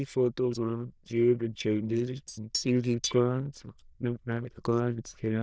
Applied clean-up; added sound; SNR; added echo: neural diffusion model UNIVERSE++.